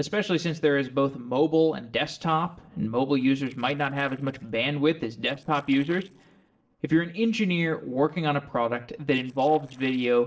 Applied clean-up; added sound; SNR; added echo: neural separator model SepFormer DNS4.